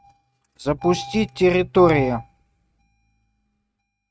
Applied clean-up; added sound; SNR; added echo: neural mask model RNNoise.